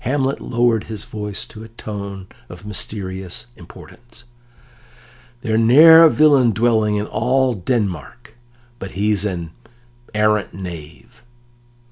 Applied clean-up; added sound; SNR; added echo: none; none; none; none.